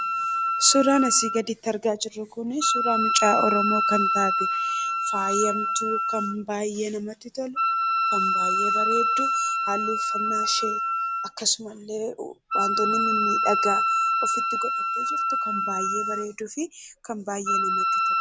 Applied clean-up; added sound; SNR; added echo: none; Wind instrument, woodwind instrument; -3 dB; none.